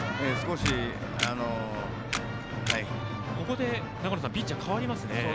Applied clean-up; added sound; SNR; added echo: none; Bowed string instrument + Camera; 6 dB; none.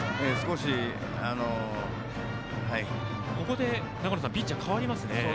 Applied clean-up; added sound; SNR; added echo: none; none; none; none.